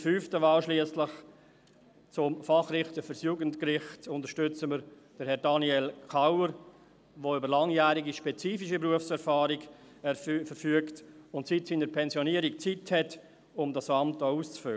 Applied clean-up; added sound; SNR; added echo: none; none; none; none.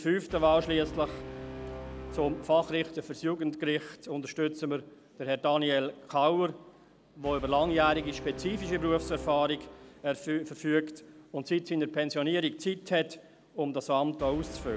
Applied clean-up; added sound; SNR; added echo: none; Brass instrument; 15 dB; none.